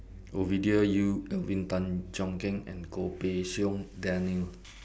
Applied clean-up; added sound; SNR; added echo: none; none; none; none.